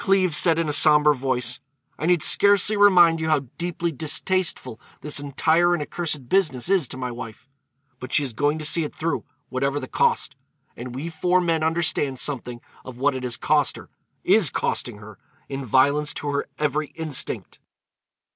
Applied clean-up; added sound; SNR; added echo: none; none; none; none.